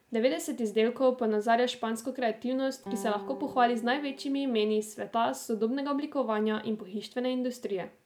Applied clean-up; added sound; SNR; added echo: none; Guitar; 16 dB; none.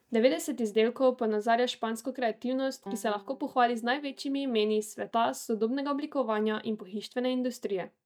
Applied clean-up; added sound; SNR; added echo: neural mask model DeepFilterNet 3.